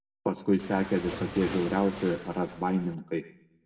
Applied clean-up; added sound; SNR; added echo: none; Waves, surf; 11 dB; reverberation time 0.6 s.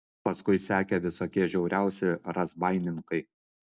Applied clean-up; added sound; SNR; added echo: none; none; none; none.